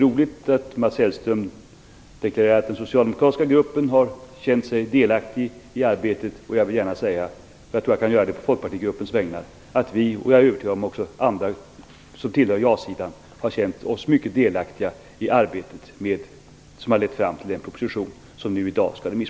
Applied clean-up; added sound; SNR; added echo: none; none; none; none.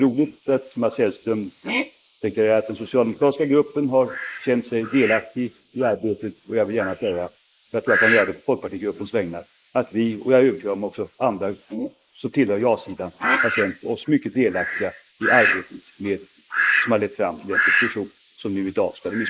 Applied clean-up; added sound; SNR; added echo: neural mask model Resemble Enhance denoiser.